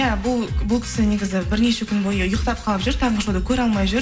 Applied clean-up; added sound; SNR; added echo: none; none; none; reverberation time 0.7 s.